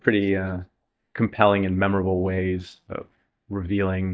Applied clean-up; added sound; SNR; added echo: neural mask model DeepFilterNet 3.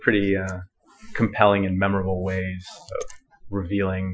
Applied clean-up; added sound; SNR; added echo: classical method Wiener filter.